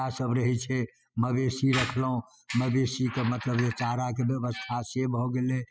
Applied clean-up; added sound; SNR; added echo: classical method spectral subtraction.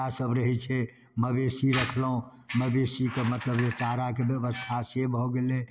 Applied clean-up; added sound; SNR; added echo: none; Squeak; 11 dB; none.